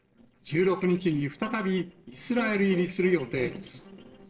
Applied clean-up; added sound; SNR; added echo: neural separator model SepFormer DNS4.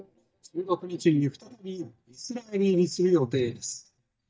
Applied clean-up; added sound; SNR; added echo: neural mask model DeepFilterNet 3.